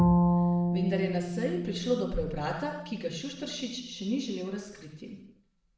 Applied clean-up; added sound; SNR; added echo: none; Bowed string instrument; -3 dB; reverberation time 0.7 s.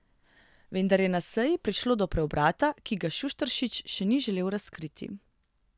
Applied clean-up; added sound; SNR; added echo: none; none; none; none.